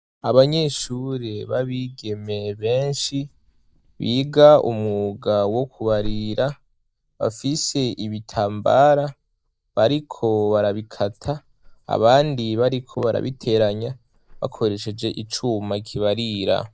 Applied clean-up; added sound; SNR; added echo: neural mask model DeepFilterNet 3.